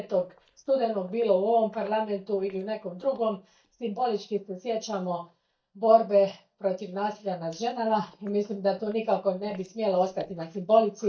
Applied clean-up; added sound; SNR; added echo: neural mask model DeepFilterNet 3.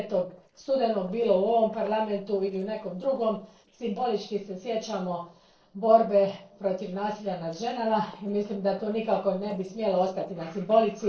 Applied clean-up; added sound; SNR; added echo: neural separator model SepFormer DNS4.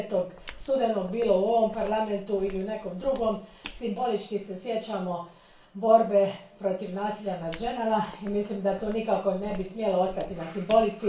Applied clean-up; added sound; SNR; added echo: none; Walk, footsteps; 18 dB; reverberation time 0.3 s.